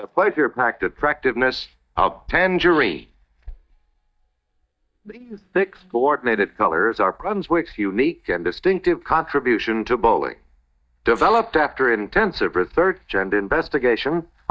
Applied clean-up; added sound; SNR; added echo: neural mask model DeepFilterNet 3.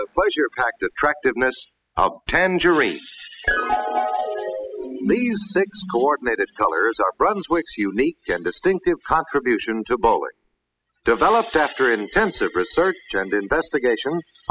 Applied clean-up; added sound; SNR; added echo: classical method spectral subtraction.